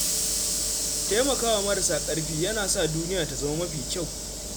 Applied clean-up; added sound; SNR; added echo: none; Sliding door / Hiss; 1 dB; none.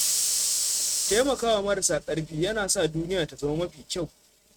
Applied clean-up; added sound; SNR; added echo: neural mask model RNNoise.